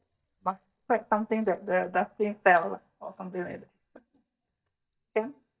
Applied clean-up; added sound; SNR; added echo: neural mask model DeepFilterNet 3.